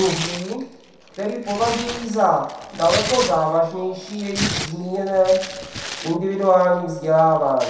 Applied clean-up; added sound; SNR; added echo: none; Tearing; 10 dB; reverberation time 0.7 s.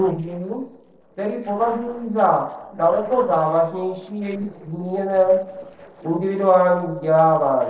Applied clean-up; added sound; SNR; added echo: neural separator model SepFormer DNS4.